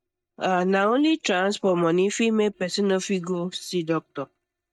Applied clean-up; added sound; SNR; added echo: neural mask model DeepFilterNet 3.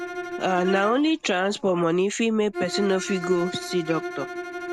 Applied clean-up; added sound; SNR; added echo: none; Bowed string instrument; 9 dB; none.